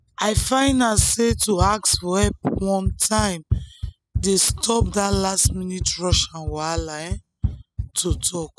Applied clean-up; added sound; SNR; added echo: classical method spectral subtraction.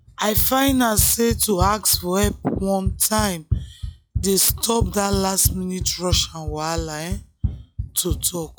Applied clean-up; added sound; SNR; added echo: classical method log-MMSE.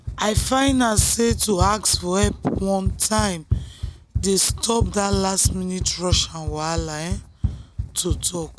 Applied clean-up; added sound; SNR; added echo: none; Run; 5 dB; none.